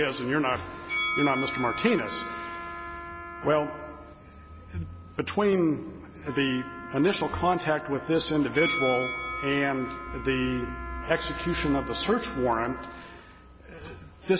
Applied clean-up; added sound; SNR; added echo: none; Bell + Trumpet; 8 dB; none.